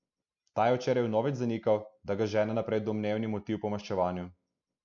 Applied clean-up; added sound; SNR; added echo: none; none; none; none.